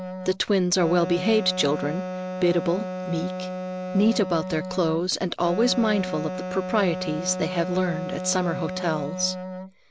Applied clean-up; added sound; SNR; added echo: none; Wind instrument, woodwind instrument; 7 dB; none.